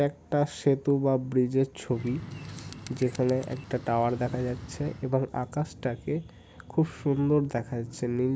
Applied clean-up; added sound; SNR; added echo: none; Bird; 14 dB; none.